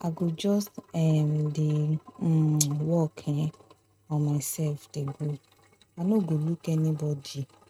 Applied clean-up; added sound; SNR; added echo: neural mask model RNNoise.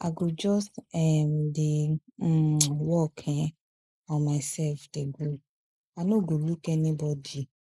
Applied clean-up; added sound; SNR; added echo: neural mask model Resemble Enhance denoiser.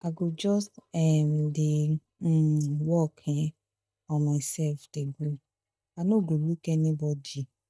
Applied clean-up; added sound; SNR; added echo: neural mask model DeepFilterNet 3.